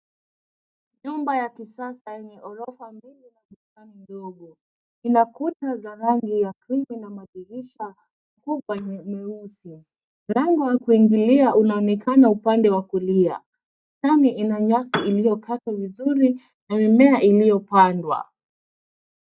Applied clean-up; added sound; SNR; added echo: neural mask model DeepFilterNet 3.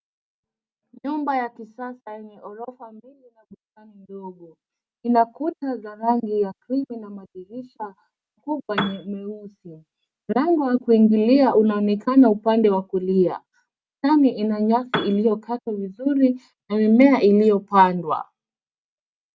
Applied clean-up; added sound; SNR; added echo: none; Piano; 5 dB; none.